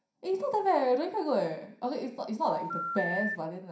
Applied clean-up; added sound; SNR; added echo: none; Telephone; 4 dB; reverberation time 0.5 s.